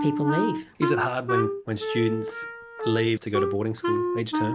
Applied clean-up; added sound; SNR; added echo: none; Wind instrument, woodwind instrument; 1 dB; none.